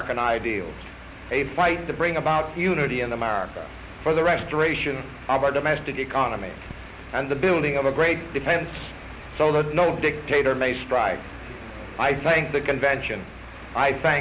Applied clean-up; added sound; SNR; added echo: none; none; none; none.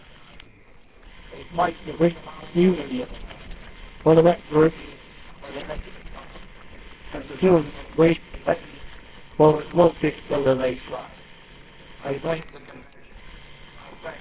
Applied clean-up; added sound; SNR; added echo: neural separator model SepFormer WHAMR!.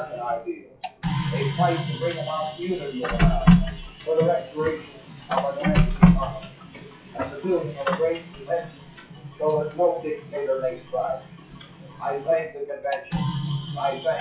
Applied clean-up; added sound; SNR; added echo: classical method WPE with log-MMSE.